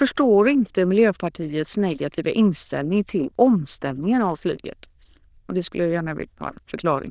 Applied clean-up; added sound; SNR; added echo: neural diffusion model UNIVERSE++.